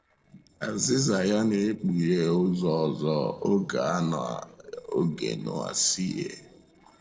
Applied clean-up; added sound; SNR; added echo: neural separator model SepFormer DNS4.